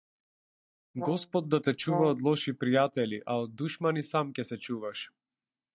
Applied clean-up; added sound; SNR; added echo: neural mask model DeepFilterNet 3.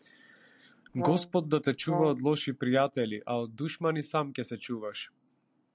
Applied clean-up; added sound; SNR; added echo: none; Brass instrument; 5 dB; none.